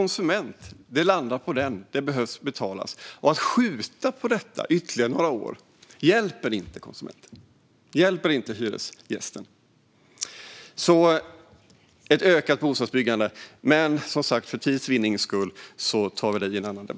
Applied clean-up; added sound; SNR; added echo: none; none; none; none.